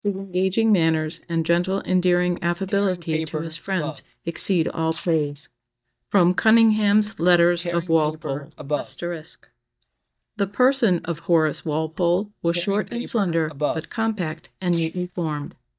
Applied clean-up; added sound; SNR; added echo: neural mask model DeepFilterNet 3.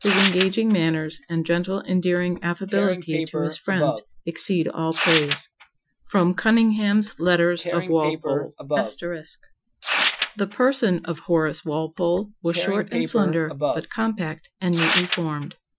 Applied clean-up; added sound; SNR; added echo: classical method Wiener filter.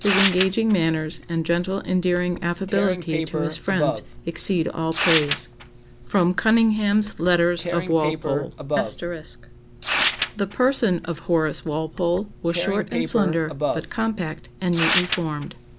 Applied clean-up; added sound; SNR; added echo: none; Tearing; 6 dB; none.